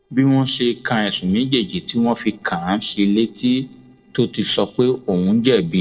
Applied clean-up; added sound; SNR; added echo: neural separator model SepFormer DNS4.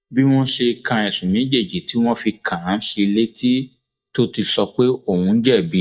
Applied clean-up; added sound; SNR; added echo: neural mask model DeepFilterNet 3.